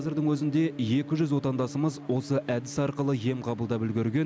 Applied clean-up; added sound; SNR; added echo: none; Gong; 15 dB; none.